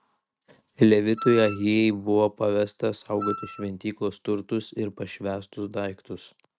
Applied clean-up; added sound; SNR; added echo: neural mask model RNNoise.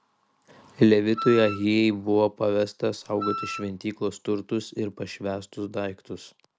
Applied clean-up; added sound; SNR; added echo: none; Wind instrument, woodwind instrument; 8 dB; none.